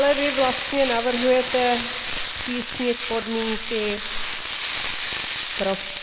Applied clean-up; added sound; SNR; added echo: none; Frying (food); 4 dB; none.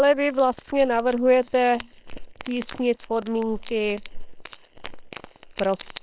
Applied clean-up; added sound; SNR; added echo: neural separator model SepFormer WHAM!.